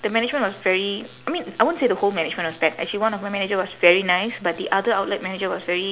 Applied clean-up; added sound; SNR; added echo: none; none; none; none.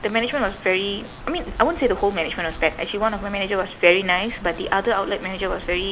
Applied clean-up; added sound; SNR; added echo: none; Gull, seagull / Ocean; 14 dB; none.